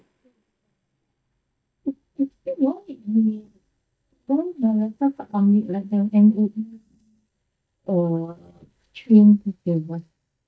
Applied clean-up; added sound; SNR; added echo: neural mask model DeepFilterNet 3.